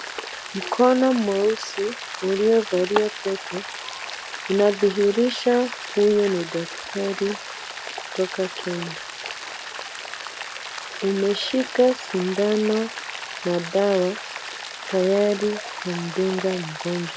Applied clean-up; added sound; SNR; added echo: none; Rain; 10 dB; none.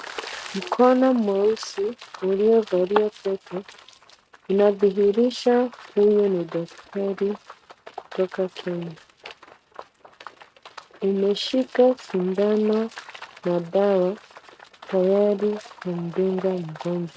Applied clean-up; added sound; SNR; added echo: neural mask model RNNoise.